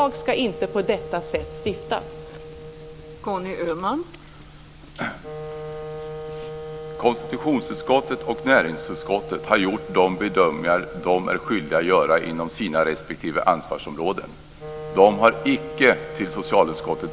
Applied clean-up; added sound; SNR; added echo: none; Wind instrument, woodwind instrument; 13 dB; none.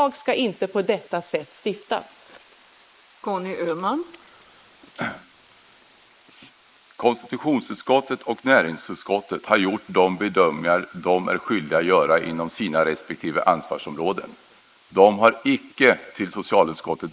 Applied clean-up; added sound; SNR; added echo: neural mask model Resemble Enhance denoiser.